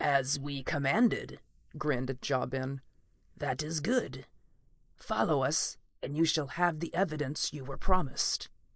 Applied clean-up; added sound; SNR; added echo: neural mask model Resemble Enhance denoiser.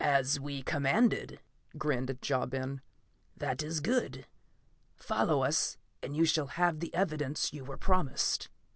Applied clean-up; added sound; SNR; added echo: none; none; none; none.